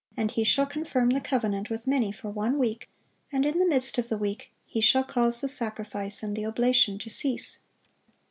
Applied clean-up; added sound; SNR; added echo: none; none; none; none.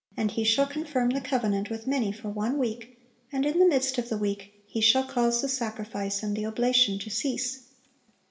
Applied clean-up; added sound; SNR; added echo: none; none; none; reverberation time 0.6 s.